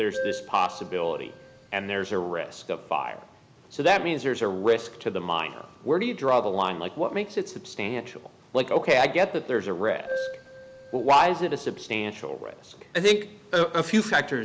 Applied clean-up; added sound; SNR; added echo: none; Keyboard (musical); 11 dB; none.